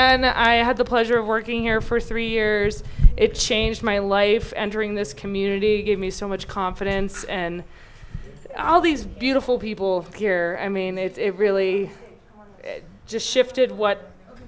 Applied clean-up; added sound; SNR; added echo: none; none; none; none.